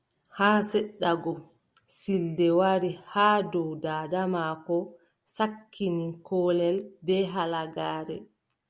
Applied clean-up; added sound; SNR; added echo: none; none; none; none.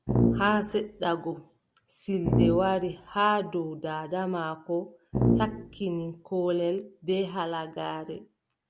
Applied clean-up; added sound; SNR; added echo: none; Brass instrument; -2 dB; none.